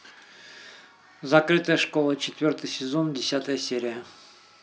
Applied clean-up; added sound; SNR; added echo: none; none; none; none.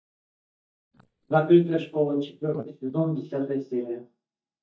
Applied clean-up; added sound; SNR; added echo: neural mask model DeepFilterNet 3.